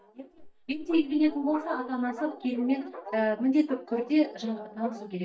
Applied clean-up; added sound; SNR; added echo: neural mask model DeepFilterNet 3.